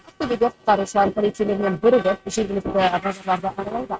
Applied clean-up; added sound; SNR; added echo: neural mask model RNNoise.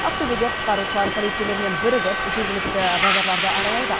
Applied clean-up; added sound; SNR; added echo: none; Subway, metro, underground; -1 dB; none.